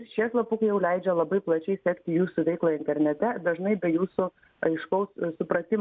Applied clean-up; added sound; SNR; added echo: none; none; none; none.